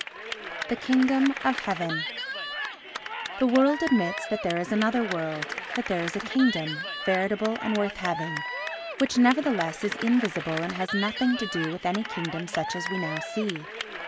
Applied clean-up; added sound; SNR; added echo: none; Cheering / Clapping; 7 dB; none.